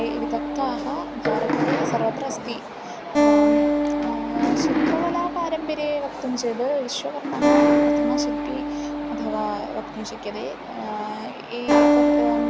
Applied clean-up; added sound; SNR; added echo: none; Acoustic guitar; -2 dB; none.